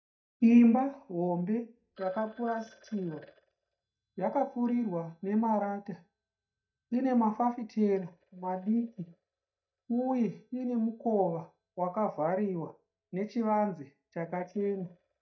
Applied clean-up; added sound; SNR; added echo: neural mask model DeepFilterNet 3.